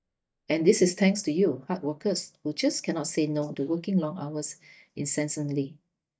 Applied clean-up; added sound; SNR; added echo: neural mask model DeepFilterNet 3.